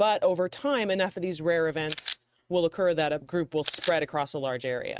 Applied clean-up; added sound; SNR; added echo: neural mask model RNNoise.